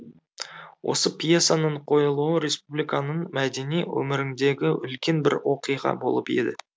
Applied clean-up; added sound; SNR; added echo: none; none; none; none.